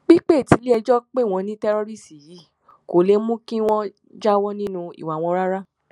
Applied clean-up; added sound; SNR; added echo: none; none; none; none.